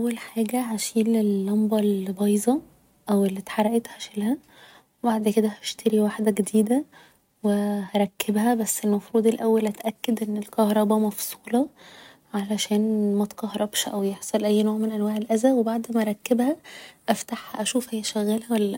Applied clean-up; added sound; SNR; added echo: none; none; none; none.